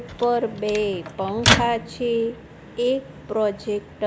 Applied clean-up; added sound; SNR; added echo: none; Microwave oven; 1 dB; none.